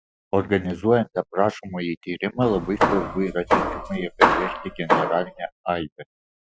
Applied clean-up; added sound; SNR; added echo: classical method Wiener filter.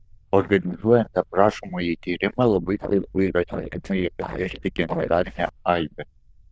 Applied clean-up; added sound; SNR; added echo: neural diffusion model UNIVERSE++.